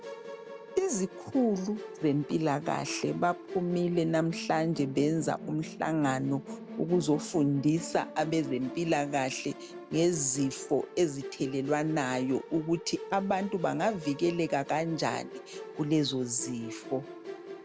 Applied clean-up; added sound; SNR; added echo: none; Musical instrument; 13 dB; none.